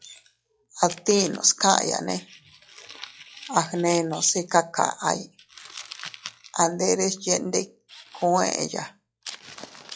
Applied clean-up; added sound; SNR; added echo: classical method log-MMSE.